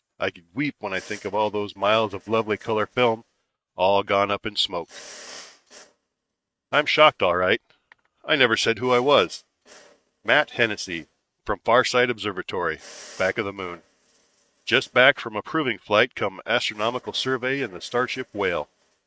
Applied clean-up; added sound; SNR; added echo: neural mask model RNNoise.